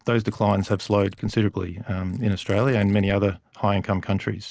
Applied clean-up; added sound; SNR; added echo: neural separator model SepFormer DNS4.